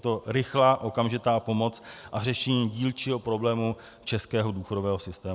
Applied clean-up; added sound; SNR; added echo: none; none; none; none.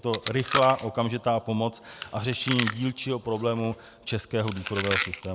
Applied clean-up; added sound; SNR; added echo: none; Chewing, mastication; 8 dB; none.